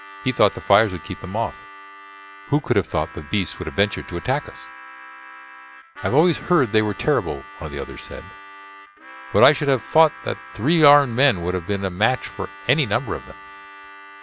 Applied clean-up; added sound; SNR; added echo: none; Harmonica; 18 dB; none.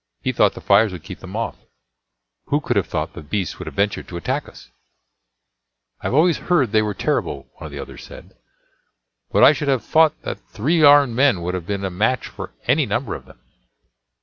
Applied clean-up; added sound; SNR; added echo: none; none; none; none.